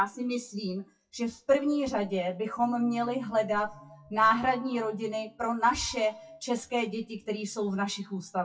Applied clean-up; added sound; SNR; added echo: classical method WPE with log-MMSE.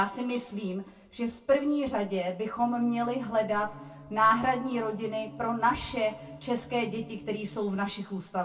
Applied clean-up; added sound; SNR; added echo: none; Musical instrument; 17 dB; reverberation time 0.2 s.